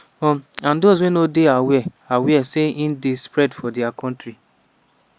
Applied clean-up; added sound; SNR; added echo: none; none; none; none.